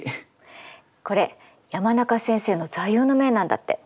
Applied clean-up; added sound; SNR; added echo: none; none; none; none.